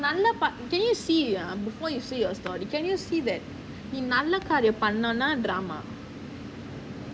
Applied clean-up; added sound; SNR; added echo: none; none; none; none.